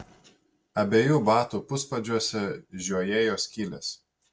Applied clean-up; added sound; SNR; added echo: none; none; none; none.